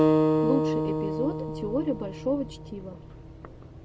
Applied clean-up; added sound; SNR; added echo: none; Acoustic guitar; -5 dB; none.